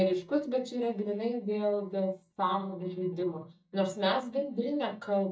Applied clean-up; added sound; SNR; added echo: neural mask model DeepFilterNet 3.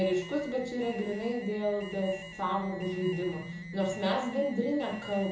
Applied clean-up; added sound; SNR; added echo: none; Alarm; 15 dB; reverberation time 0.6 s.